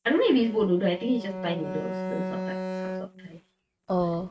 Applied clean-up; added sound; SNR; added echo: neural mask model RNNoise.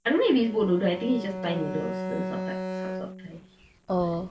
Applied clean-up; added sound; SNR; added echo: none; Bowed string instrument; 7 dB; none.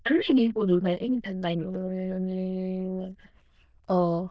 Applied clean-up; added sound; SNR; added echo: neural diffusion model UNIVERSE++.